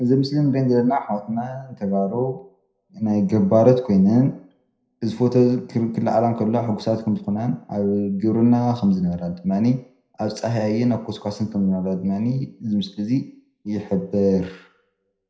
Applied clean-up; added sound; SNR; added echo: none; none; none; reverberation time 0.5 s.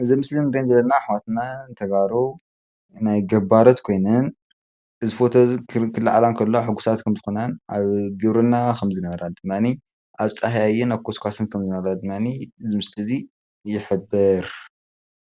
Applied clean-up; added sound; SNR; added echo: none; none; none; none.